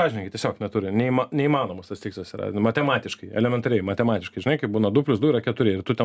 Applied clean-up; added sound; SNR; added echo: none; none; none; none.